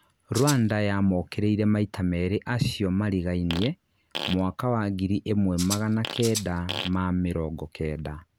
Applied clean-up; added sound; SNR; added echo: none; Fart + Rattle (instrument); 9 dB; none.